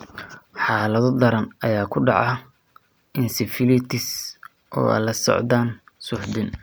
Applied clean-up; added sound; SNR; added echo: none; none; none; none.